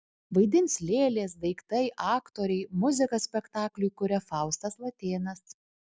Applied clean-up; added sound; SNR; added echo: none; none; none; none.